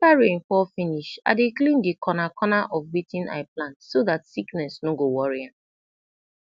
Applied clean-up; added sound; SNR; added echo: none; none; none; none.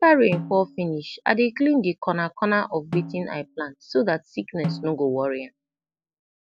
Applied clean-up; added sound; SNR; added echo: none; Snare drum; 11 dB; none.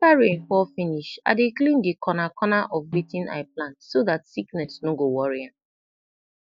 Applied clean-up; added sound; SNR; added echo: neural mask model DeepFilterNet 3.